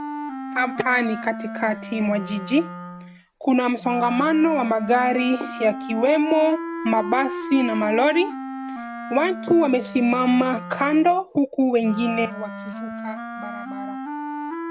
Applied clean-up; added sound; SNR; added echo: none; Wind instrument, woodwind instrument; 10 dB; none.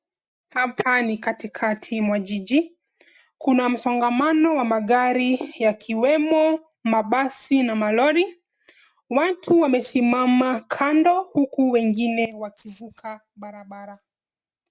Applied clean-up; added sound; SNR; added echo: none; none; none; none.